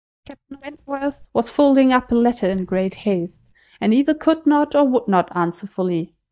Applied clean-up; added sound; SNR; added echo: neural mask model DeepFilterNet 3.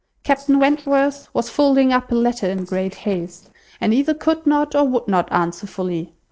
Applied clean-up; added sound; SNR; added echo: neural separator model SepFormer DNS4.